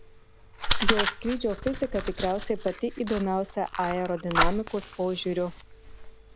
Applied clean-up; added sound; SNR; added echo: none; Fire; 0 dB; none.